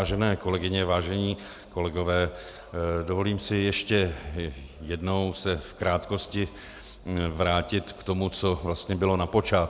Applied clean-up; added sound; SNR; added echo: none; none; none; none.